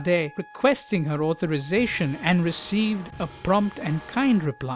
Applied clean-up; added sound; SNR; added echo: none; Wind instrument, woodwind instrument + Drum kit; 20 dB; none.